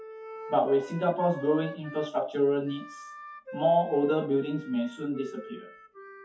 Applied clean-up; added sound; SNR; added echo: classical method WPE with log-MMSE.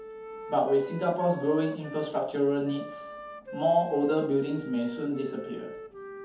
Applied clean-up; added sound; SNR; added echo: none; Wind instrument, woodwind instrument; 13 dB; reverberation time 0.6 s.